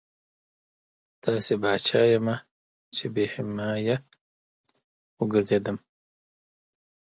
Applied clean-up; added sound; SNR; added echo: none; none; none; none.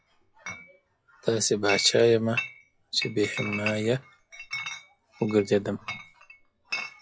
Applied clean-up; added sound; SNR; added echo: classical method log-MMSE.